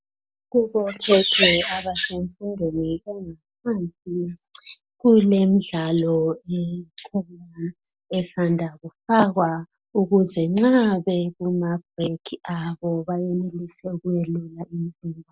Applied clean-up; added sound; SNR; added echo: none; none; none; none.